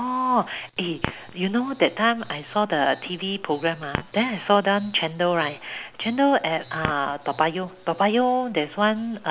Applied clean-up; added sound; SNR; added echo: none; Chink, clink; 10 dB; none.